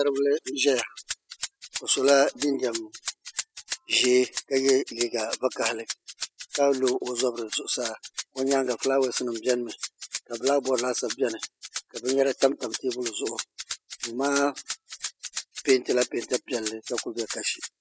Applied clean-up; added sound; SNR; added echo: classical method spectral subtraction.